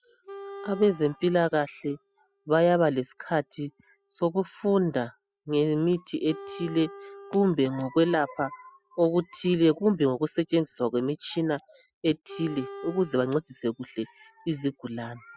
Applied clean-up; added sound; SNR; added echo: classical method spectral subtraction.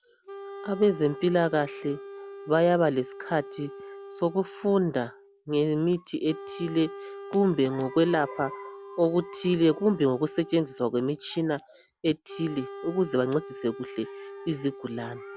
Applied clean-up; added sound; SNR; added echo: none; Wind instrument, woodwind instrument; 15 dB; none.